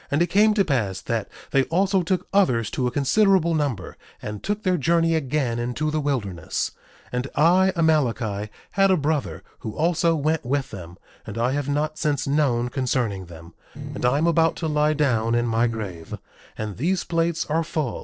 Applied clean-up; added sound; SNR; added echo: neural separator model SepFormer DNS4.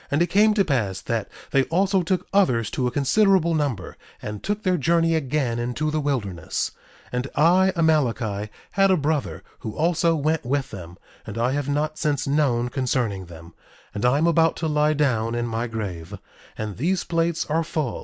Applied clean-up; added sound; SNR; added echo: neural mask model Resemble Enhance denoiser.